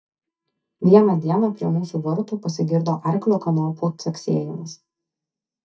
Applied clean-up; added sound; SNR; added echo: neural mask model DeepFilterNet 3.